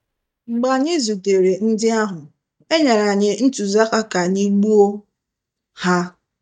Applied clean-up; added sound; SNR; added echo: neural mask model DeepFilterNet 3.